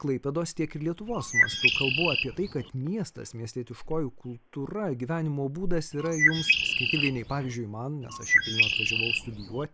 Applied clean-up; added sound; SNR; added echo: none; Bird; -5 dB; none.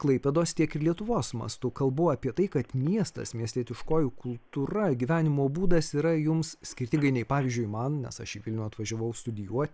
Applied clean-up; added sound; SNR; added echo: none; none; none; none.